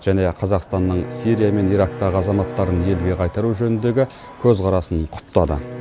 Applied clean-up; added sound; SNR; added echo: none; Bowed string instrument; 13 dB; none.